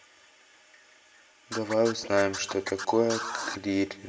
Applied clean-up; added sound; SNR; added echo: none; Scratching (performance technique); 9 dB; reverberation time 1.1 s.